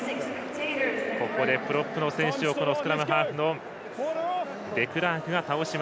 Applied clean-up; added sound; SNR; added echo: none; none; none; none.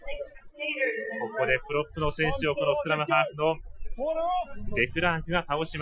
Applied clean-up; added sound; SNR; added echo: classical method Wiener filter.